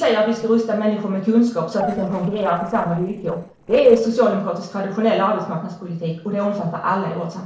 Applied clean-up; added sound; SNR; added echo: neural separator model SepFormer DNS4.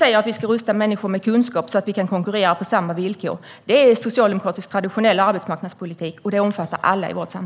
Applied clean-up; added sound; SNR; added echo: none; none; none; none.